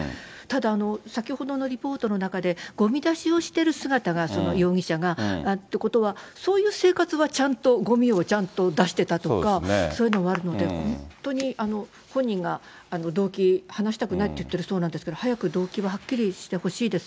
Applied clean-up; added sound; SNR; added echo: none; none; none; none.